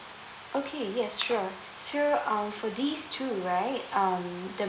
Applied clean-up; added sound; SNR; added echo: none; none; none; none.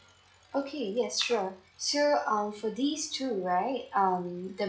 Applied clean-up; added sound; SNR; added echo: classical method log-MMSE.